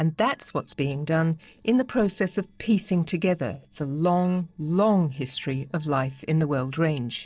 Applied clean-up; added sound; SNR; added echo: neural separator model SepFormer DNS4.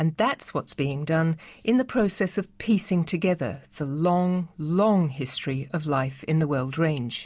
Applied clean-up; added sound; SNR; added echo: none; none; none; none.